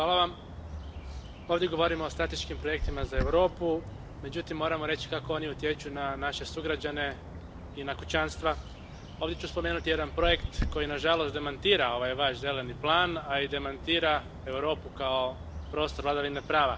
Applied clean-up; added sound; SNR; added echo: none; Bird; 8 dB; none.